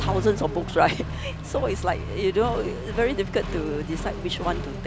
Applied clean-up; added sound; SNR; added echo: none; Accelerating, revving, vroom; 5 dB; none.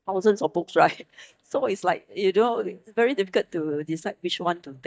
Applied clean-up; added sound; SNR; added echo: neural mask model DeepFilterNet 3.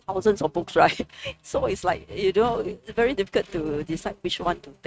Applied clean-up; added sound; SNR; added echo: neural mask model RNNoise.